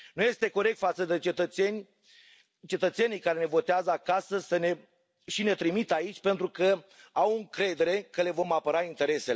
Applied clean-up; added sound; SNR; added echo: none; none; none; none.